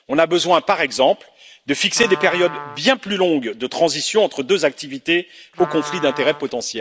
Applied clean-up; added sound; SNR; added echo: none; Trumpet; 16 dB; none.